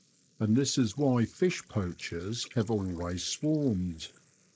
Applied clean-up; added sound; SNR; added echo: neural mask model Resemble Enhance denoiser.